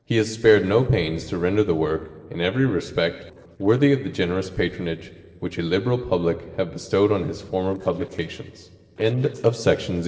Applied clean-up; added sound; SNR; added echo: neural separator model SepFormer DNS4.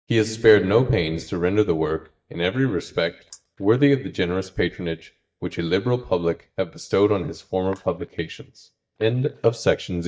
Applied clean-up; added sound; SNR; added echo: neural mask model DeepFilterNet 3.